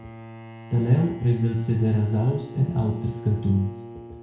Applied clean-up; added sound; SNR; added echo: none; Bowed string instrument; 15 dB; reverberation time 0.6 s.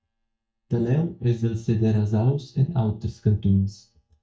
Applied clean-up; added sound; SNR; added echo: neural mask model DeepFilterNet 3.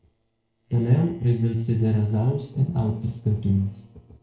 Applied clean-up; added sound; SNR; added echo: neural separator model SepFormer DNS4.